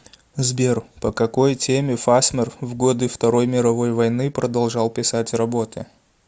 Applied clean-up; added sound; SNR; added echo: none; none; none; none.